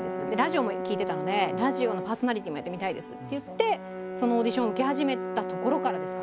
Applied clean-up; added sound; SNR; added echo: none; Brass instrument; 5 dB; none.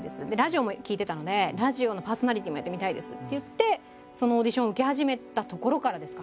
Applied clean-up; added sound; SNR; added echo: none; none; none; none.